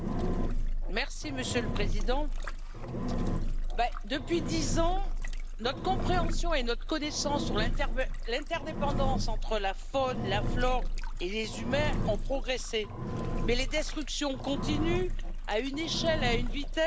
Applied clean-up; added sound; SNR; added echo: none; Engine; -3 dB; none.